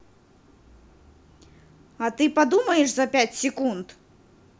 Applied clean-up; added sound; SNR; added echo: none; none; none; none.